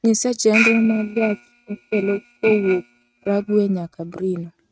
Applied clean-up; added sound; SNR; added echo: neural mask model RNNoise.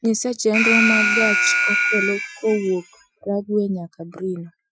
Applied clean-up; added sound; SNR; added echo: classical method Wiener filter.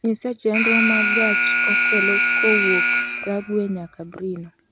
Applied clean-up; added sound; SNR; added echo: none; Alarm; -3 dB; none.